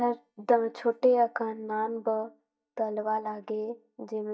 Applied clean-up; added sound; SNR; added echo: neural mask model DeepFilterNet 3.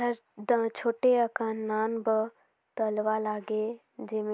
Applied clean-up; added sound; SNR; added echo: none; none; none; none.